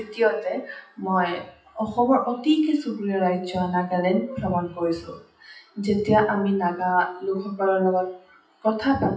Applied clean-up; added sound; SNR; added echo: classical method WPE with log-MMSE.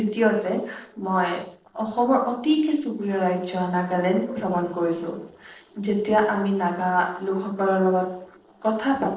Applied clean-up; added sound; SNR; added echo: neural separator model SepFormer DNS4.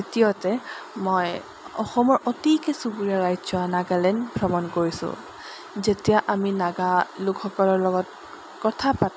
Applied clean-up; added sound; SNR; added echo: none; none; none; none.